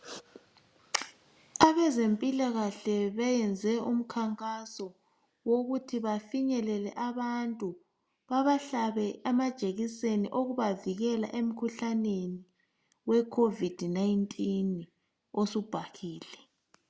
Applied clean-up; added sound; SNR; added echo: none; none; none; none.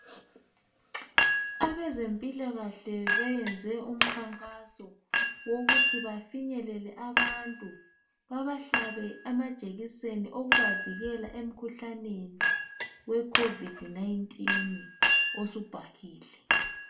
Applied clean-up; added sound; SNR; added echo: none; Chink, clink; -4 dB; reverberation time 0.3 s.